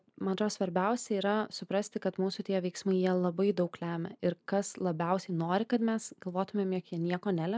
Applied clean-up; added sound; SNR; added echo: none; none; none; none.